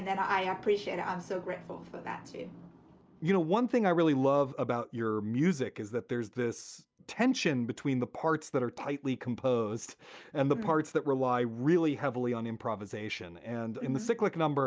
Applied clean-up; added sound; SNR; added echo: none; none; none; none.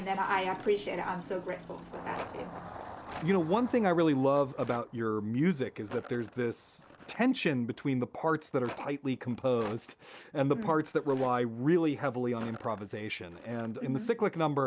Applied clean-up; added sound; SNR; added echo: none; Engine starting + Rattle; 18 dB; none.